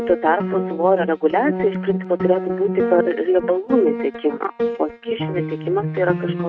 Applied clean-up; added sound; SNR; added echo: neural mask model RNNoise.